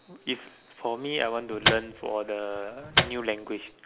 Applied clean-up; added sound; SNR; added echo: none; Microwave oven; -2 dB; none.